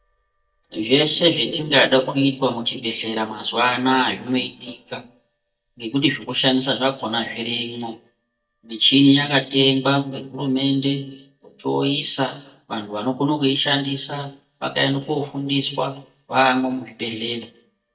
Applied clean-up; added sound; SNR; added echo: neural mask model DeepFilterNet 3.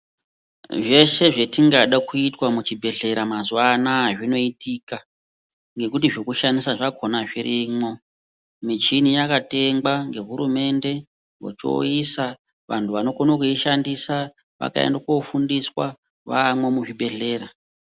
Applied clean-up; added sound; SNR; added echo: none; none; none; none.